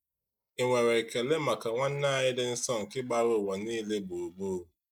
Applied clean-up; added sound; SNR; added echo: neural mask model Resemble Enhance denoiser.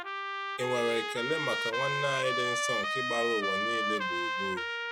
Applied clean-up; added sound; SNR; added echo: none; Trumpet; -2 dB; none.